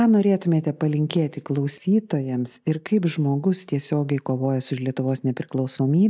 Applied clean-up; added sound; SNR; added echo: neural mask model DeepFilterNet 3.